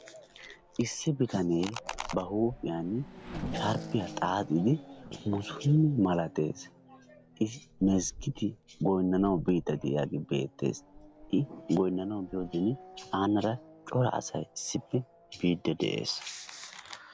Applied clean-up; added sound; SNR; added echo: none; Race car, auto racing / Accelerating, revving, vroom; 16 dB; none.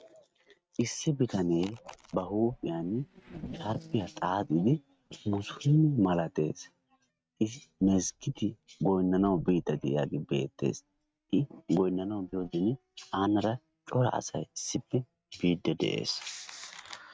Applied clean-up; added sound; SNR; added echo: neural mask model RNNoise.